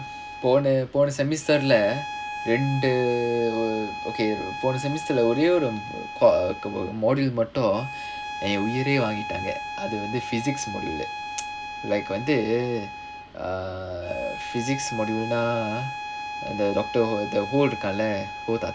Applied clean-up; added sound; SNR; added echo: none; Bowed string instrument; 9 dB; none.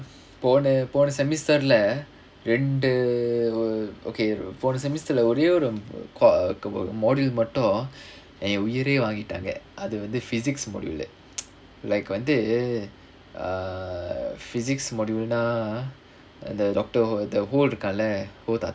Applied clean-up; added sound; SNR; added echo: none; none; none; none.